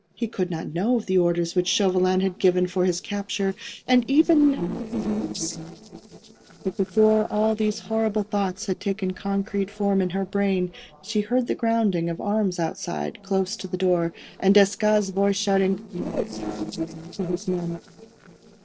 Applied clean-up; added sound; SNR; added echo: neural separator model SepFormer DNS4.